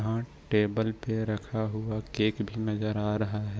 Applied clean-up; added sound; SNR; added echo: none; none; none; none.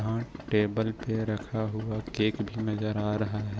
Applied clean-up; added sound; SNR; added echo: none; Idling; 14 dB; none.